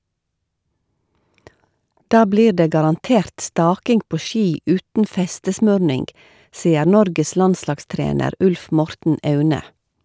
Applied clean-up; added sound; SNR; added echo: none; none; none; none.